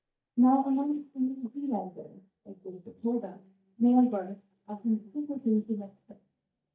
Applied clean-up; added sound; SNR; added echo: neural mask model DeepFilterNet 3.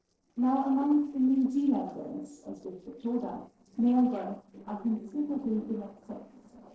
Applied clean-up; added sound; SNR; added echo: neural separator model SepFormer DNS4.